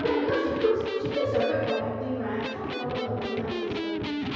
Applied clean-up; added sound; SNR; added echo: none; Electric guitar; 5 dB; reverberation time 2.2 s.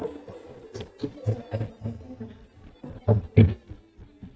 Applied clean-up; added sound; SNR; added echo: neural mask model DeepFilterNet 3.